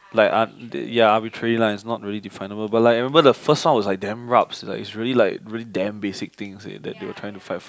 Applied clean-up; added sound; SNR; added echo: none; none; none; none.